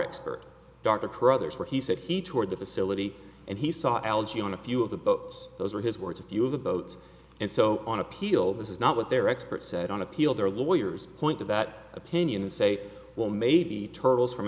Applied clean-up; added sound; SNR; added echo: none; none; none; none.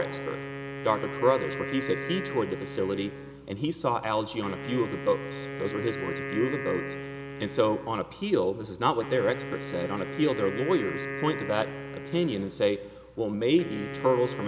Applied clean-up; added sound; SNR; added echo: none; Wind instrument, woodwind instrument; 8 dB; none.